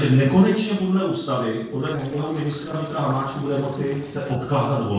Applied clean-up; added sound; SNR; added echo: neural separator model SepFormer DNS4.